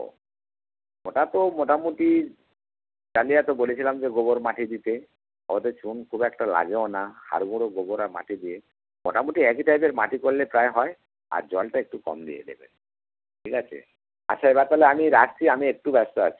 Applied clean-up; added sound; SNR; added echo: none; none; none; none.